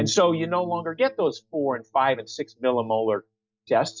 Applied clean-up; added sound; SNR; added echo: neural mask model DeepFilterNet 3.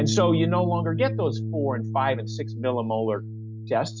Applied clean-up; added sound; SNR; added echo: none; Bass guitar; 3 dB; none.